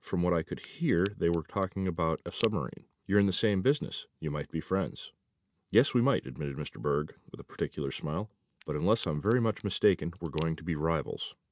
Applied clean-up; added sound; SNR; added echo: neural mask model RNNoise.